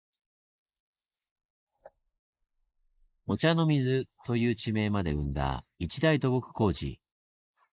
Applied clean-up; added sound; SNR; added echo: neural mask model Resemble Enhance denoiser.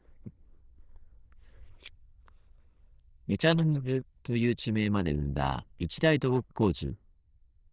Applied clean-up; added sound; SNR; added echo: neural diffusion model UNIVERSE++.